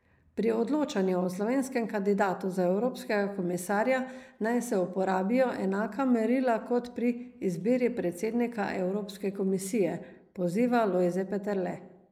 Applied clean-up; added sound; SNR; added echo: neural mask model Resemble Enhance denoiser.